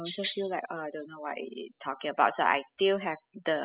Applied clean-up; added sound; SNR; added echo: classical method spectral subtraction.